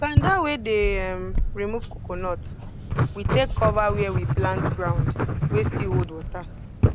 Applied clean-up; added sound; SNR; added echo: none; Writing; -2 dB; none.